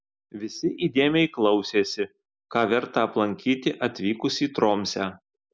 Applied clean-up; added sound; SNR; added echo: none; none; none; none.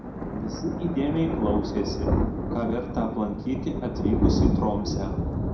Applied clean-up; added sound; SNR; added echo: none; Thunder; -3 dB; reverberation time 0.5 s.